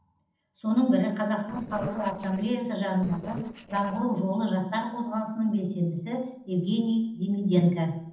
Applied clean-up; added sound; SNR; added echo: neural separator model SepFormer DNS4.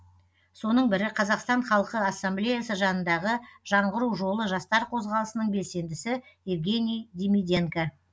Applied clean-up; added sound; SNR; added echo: none; none; none; none.